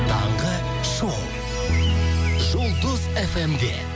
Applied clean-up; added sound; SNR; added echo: none; none; none; none.